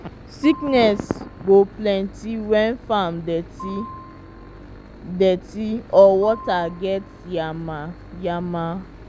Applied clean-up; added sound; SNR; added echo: none; Piano + Engine / Boat, Water vehicle; 17 dB; none.